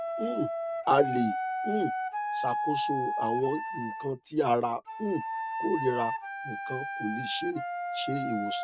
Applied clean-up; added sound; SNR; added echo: none; Wind instrument, woodwind instrument; 2 dB; none.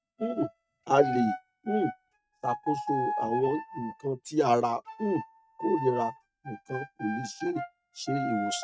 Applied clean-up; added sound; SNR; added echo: neural mask model RNNoise.